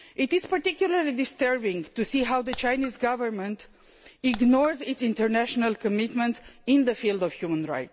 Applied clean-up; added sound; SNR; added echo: none; Raindrop; 6 dB; none.